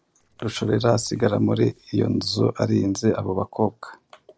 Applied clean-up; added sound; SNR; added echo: neural separator model SepFormer DNS4.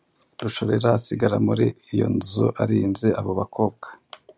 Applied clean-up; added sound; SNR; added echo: none; none; none; none.